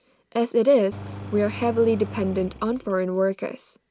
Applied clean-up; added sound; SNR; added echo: none; Engine; 14 dB; none.